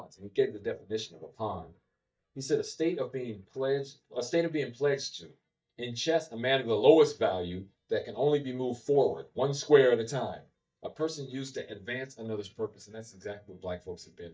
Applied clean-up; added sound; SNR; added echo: neural mask model DeepFilterNet 3.